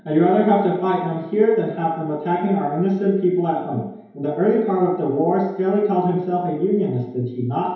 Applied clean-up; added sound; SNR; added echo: none; none; none; reverberation time 1.0 s.